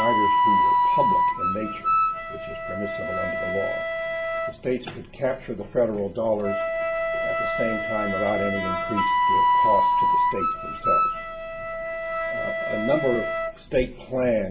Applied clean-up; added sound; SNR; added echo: none; Wind instrument, woodwind instrument; -4 dB; reverberation time 0.2 s.